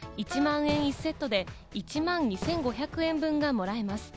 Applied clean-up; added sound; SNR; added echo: none; Wind instrument, woodwind instrument + Fireworks; 12 dB; none.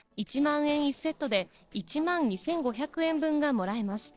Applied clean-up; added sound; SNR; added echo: neural separator model SepFormer DNS4.